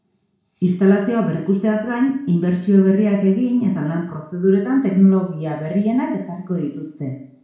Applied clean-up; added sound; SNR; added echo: none; none; none; reverberation time 0.6 s.